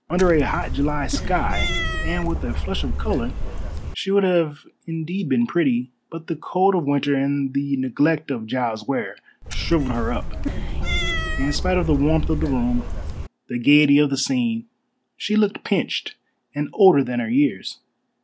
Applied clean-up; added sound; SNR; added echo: none; Cat; 2 dB; none.